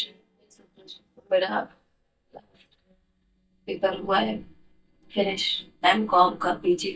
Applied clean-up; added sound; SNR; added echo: neural mask model DeepFilterNet 3.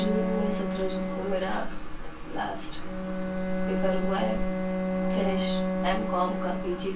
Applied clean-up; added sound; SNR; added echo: none; Bowed string instrument; 1 dB; reverberation time 0.2 s.